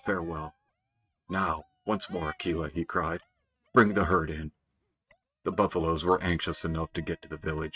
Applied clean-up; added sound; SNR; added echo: neural mask model RNNoise.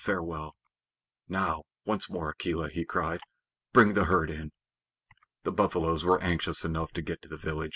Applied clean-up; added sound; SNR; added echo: none; none; none; none.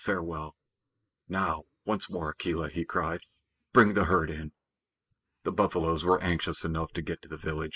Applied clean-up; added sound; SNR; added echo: neural mask model Resemble Enhance denoiser.